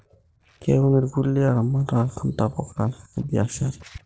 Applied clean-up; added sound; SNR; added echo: neural separator model SepFormer DNS4.